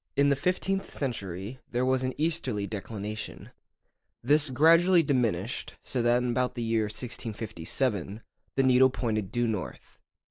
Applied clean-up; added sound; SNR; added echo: neural mask model Resemble Enhance denoiser.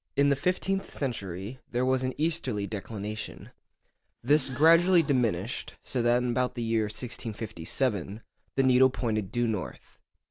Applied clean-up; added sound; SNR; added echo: none; Gasp; 20 dB; none.